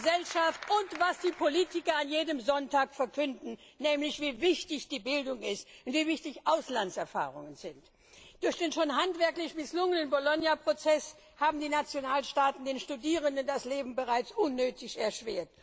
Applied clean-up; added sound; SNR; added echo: none; none; none; none.